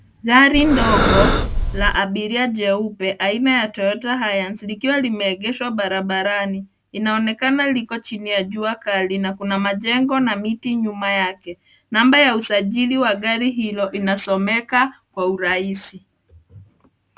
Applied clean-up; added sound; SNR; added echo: none; Breathing; -3 dB; none.